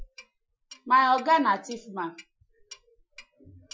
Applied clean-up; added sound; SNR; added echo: classical method Wiener filter.